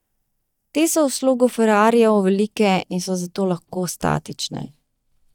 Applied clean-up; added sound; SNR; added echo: neural mask model DeepFilterNet 3.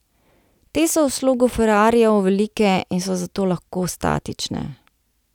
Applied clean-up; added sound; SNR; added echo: none; none; none; none.